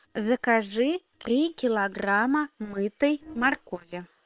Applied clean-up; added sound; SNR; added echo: neural separator model SepFormer WHAM!.